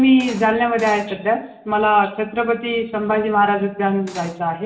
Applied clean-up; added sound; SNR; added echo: none; Cutlery, silverware; 18 dB; reverberation time 1.3 s.